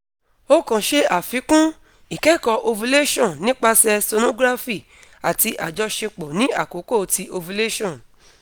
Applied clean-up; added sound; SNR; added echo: none; none; none; none.